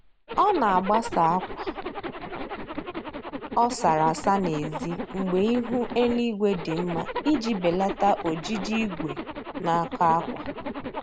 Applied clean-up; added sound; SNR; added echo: none; Zipper (clothing); 8 dB; none.